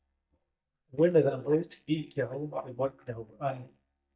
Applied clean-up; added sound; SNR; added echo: neural mask model DeepFilterNet 3.